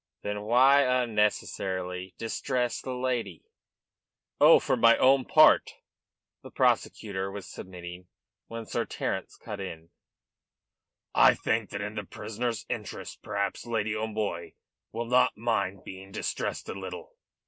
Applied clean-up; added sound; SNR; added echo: none; none; none; none.